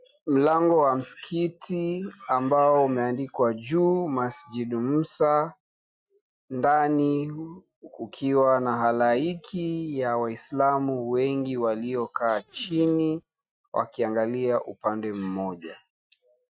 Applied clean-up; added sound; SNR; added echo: neural mask model RNNoise.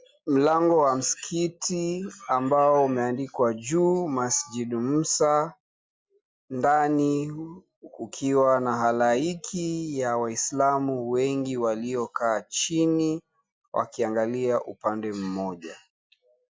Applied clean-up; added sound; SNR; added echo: none; none; none; none.